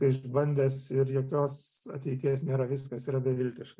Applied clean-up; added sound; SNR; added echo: none; none; none; none.